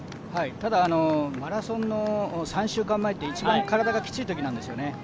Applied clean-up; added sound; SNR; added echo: none; none; none; none.